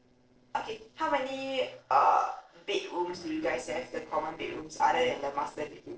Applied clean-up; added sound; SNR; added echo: neural separator model SepFormer DNS4.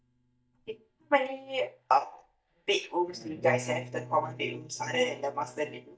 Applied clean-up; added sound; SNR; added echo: neural mask model DeepFilterNet 3.